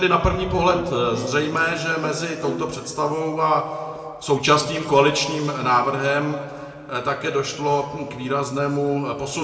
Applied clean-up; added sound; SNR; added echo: none; Bowed string instrument; 12 dB; reverberation time 1.8 s.